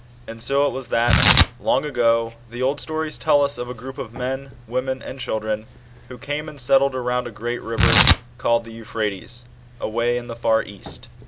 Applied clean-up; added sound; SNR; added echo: none; Tearing; 3 dB; none.